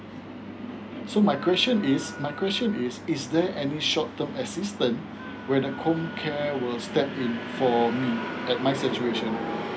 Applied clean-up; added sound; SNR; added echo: none; Wind instrument, woodwind instrument; 18 dB; none.